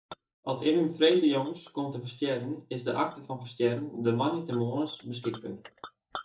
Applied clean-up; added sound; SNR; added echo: neural mask model DeepFilterNet 3.